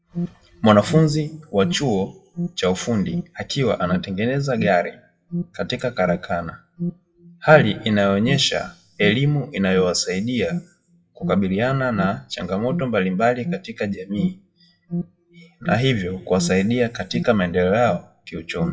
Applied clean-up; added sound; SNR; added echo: classical method WPE with log-MMSE.